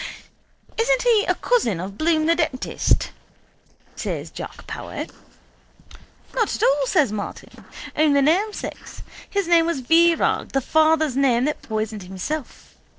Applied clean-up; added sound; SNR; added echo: neural separator model SepFormer DNS4.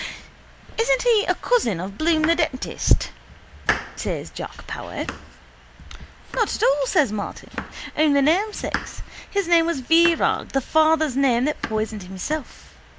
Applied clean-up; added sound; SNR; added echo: none; Domestic sounds, home sounds; 13 dB; none.